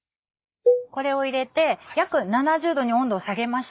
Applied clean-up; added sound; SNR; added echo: neural mask model Resemble Enhance denoiser.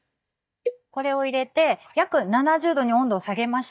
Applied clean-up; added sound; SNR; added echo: neural mask model DeepFilterNet 3.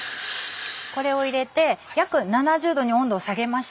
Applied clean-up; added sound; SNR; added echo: none; none; none; none.